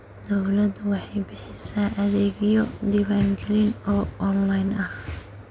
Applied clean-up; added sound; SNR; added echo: none; none; none; none.